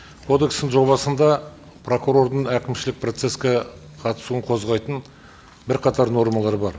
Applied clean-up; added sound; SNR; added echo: none; none; none; none.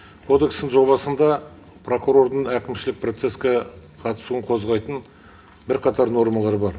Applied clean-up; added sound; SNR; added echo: none; none; none; reverberation time 0.3 s.